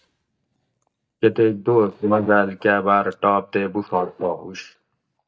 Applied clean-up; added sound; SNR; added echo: neural mask model DeepFilterNet 3.